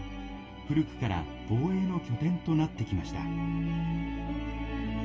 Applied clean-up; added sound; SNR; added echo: none; none; none; reverberation time 0.2 s.